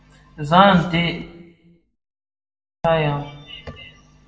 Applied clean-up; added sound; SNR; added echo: none; none; none; reverberation time 0.7 s.